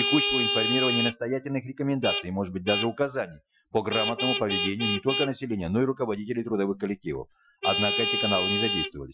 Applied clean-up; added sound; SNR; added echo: classical method Wiener filter.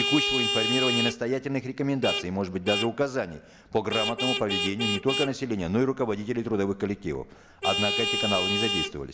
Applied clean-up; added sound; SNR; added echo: none; Vehicle horn, car horn, honking; 2 dB; none.